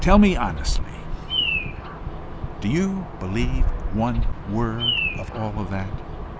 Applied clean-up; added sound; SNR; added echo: none; Bird vocalization, bird call, bird song; 0 dB; none.